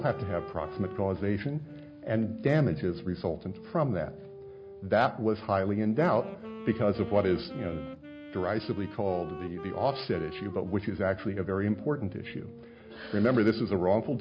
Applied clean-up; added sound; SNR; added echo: none; Wind instrument, woodwind instrument; 15 dB; none.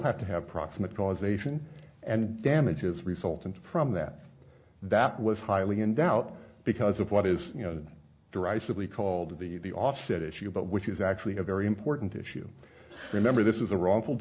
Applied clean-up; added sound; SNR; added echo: none; none; none; none.